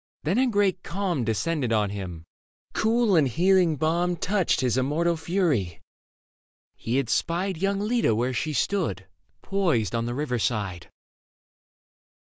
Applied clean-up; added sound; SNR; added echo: none; none; none; none.